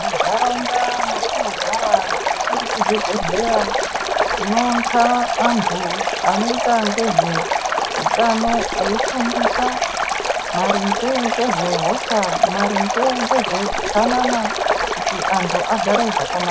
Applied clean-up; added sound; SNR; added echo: none; Stream; -2 dB; none.